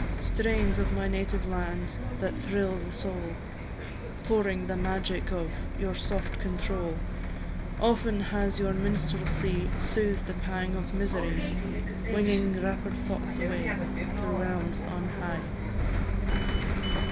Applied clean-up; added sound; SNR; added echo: none; Bus; -2 dB; none.